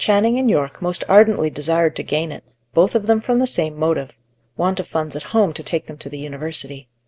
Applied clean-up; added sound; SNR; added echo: none; none; none; none.